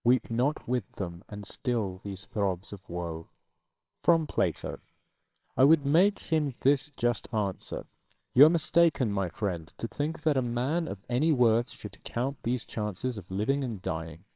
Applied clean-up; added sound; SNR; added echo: neural separator model SepFormer WHAMR!.